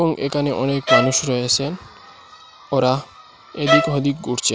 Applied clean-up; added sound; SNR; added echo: none; Bowed string instrument; 0 dB; none.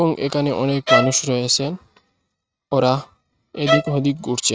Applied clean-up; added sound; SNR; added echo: neural mask model RNNoise.